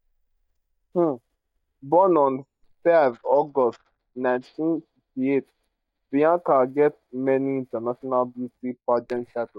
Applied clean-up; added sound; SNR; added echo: neural mask model DeepFilterNet 3.